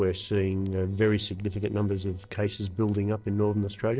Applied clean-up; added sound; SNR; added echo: neural separator model SepFormer DNS4.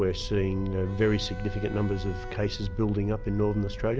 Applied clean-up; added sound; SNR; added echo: none; Wind instrument, woodwind instrument + Bowed string instrument; 16 dB; none.